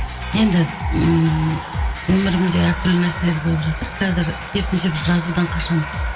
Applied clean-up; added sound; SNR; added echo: none; Domestic sounds, home sounds; 12 dB; reverberation time 2.4 s.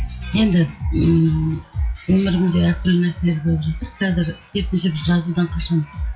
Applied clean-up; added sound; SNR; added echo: classical method WPE with log-MMSE.